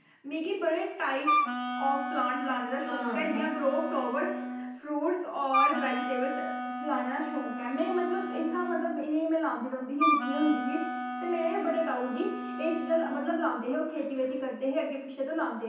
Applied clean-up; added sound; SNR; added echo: none; Wind instrument, woodwind instrument; 2 dB; reverberation time 0.9 s.